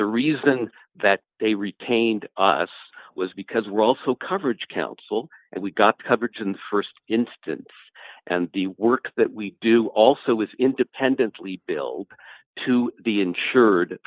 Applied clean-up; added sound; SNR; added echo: neural mask model Resemble Enhance denoiser.